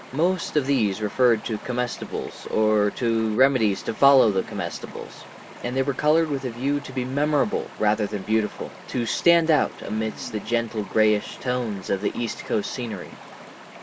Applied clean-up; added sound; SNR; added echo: none; Stream; 17 dB; none.